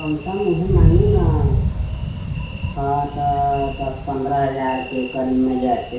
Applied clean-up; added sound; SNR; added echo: none; Thunder; 0 dB; reverberation time 0.6 s.